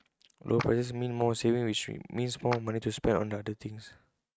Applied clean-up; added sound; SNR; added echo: neural mask model RNNoise.